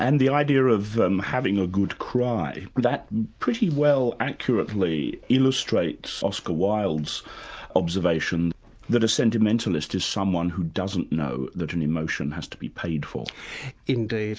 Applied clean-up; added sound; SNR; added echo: none; none; none; none.